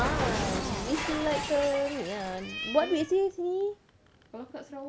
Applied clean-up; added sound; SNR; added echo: none; Cat; 5 dB; none.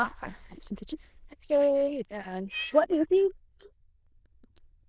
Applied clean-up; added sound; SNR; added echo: neural diffusion model UNIVERSE++.